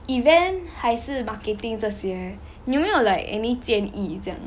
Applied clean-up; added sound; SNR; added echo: none; none; none; none.